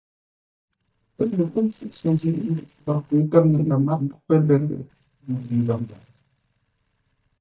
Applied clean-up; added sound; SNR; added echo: neural mask model DeepFilterNet 3.